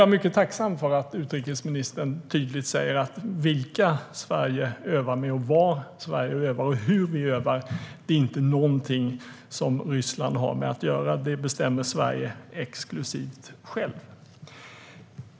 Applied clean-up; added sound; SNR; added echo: none; none; none; none.